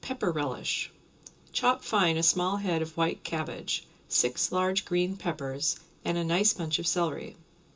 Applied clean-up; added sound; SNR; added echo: none; none; none; reverberation time 0.2 s.